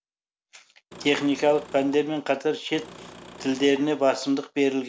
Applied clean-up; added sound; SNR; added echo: none; Engine / Car; 19 dB; none.